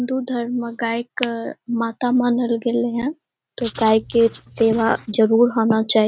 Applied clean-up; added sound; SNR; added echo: neural mask model RNNoise.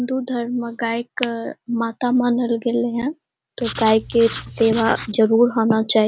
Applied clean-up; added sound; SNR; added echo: none; Writing; 13 dB; none.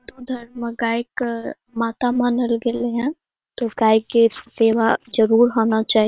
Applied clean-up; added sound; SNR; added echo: neural separator model SepFormer WHAM!.